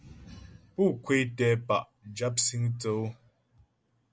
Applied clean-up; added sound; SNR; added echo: none; none; none; none.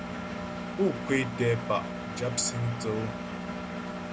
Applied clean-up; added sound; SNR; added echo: none; Engine; 4 dB; none.